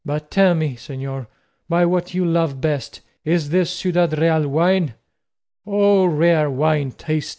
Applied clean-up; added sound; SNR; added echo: none; none; none; none.